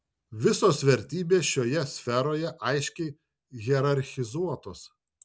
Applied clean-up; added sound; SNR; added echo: none; none; none; none.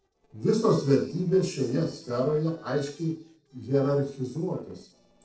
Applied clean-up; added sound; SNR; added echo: neural separator model SepFormer DNS4.